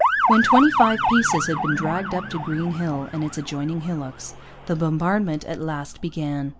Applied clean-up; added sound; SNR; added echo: none; Motor vehicle (road) / Siren; 2 dB; none.